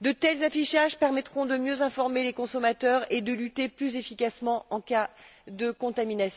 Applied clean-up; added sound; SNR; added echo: none; none; none; none.